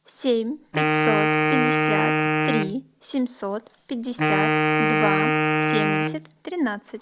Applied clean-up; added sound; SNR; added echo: none; Wind instrument, woodwind instrument; -5 dB; none.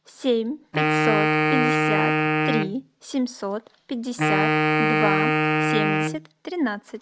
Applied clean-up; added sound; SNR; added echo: neural mask model RNNoise.